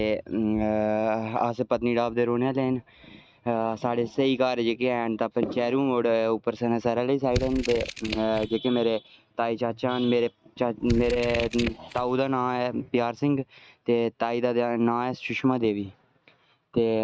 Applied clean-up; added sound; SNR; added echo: neural mask model RNNoise.